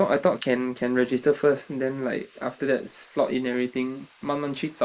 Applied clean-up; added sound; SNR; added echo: neural mask model Resemble Enhance denoiser.